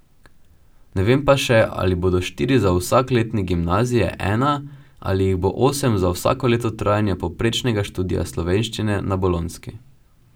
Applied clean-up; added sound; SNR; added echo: none; none; none; none.